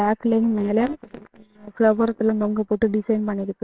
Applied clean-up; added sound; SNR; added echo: neural separator model SepFormer WHAMR!.